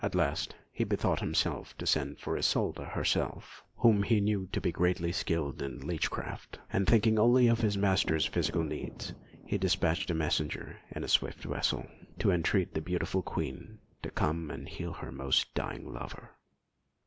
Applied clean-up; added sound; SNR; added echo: none; Thunder; 20 dB; none.